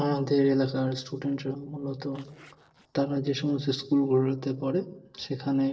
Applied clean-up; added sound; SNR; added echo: neural separator model SepFormer DNS4.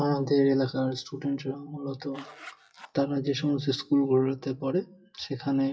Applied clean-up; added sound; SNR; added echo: classical method WPE with log-MMSE.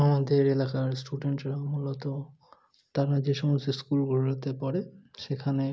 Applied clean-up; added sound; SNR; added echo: none; none; none; none.